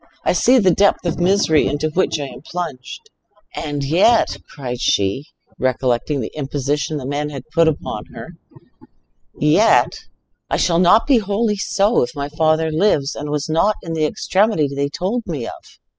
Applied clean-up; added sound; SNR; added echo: classical method spectral subtraction.